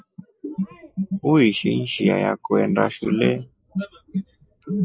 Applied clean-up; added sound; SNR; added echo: neural mask model Resemble Enhance denoiser.